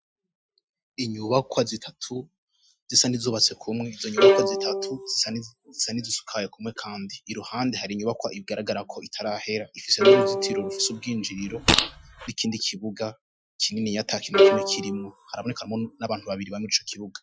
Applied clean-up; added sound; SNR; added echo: classical method Wiener filter.